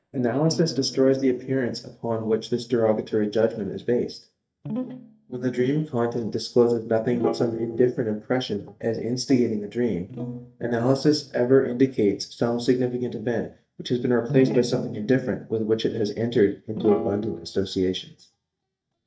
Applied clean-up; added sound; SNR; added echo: neural mask model DeepFilterNet 3.